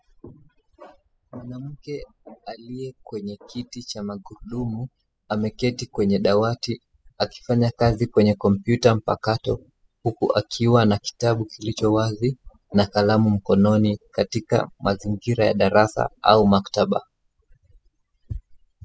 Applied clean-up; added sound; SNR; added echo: classical method spectral subtraction.